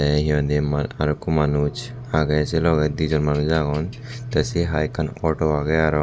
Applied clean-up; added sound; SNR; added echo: none; none; none; none.